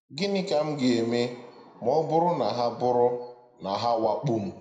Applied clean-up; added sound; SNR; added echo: none; none; none; reverberation time 0.8 s.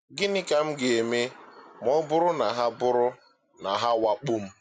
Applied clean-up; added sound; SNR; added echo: none; none; none; none.